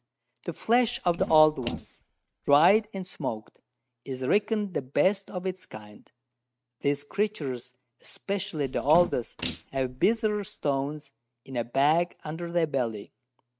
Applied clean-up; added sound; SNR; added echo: neural mask model RNNoise.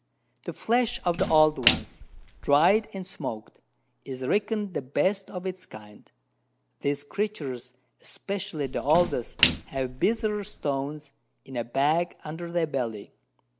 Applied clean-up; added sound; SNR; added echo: none; Splash, splatter; 7 dB; none.